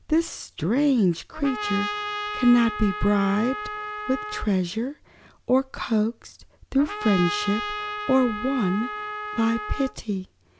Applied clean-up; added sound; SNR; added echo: none; Trumpet; 7 dB; none.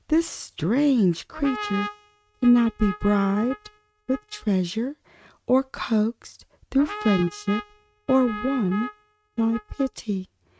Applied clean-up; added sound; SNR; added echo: neural mask model RNNoise.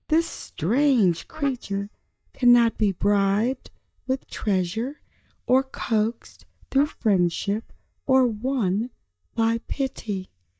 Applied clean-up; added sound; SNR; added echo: neural mask model DeepFilterNet 3.